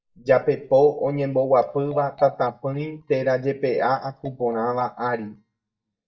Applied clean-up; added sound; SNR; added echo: neural mask model DeepFilterNet 3.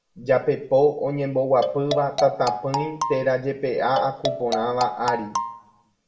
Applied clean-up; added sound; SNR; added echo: none; Marimba, xylophone; 5 dB; reverberation time 0.6 s.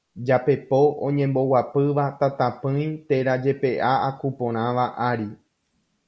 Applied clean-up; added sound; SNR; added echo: none; none; none; none.